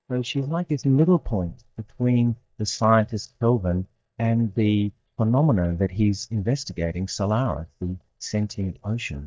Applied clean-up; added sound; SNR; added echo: neural mask model DeepFilterNet 3.